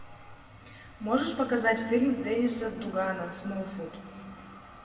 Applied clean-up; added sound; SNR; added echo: none; none; none; reverberation time 2.1 s.